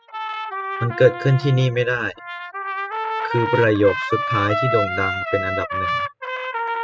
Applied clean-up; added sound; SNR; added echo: classical method spectral subtraction.